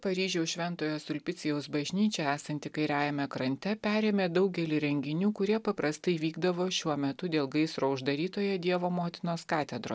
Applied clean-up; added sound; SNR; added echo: none; none; none; none.